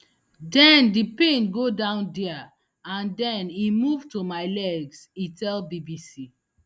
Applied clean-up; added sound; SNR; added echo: none; none; none; none.